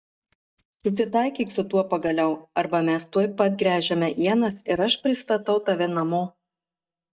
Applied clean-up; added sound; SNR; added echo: neural mask model DeepFilterNet 3.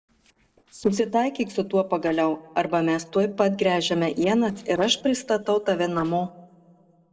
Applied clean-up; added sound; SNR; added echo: neural separator model SepFormer DNS4.